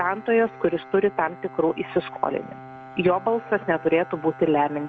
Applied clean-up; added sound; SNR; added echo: none; Bowed string instrument; 18 dB; none.